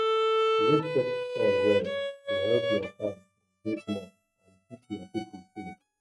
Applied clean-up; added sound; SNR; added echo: neural mask model RNNoise.